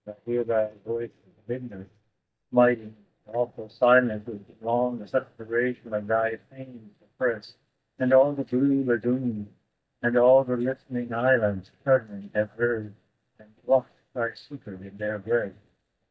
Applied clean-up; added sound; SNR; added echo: neural mask model DeepFilterNet 3.